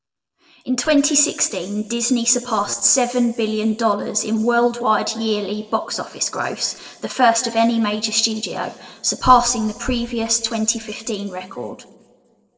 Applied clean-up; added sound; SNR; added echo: neural separator model SepFormer DNS4.